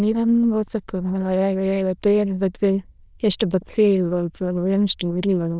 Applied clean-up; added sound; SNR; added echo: neural diffusion model UNIVERSE++.